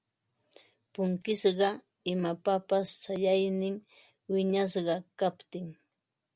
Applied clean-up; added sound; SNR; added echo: none; none; none; none.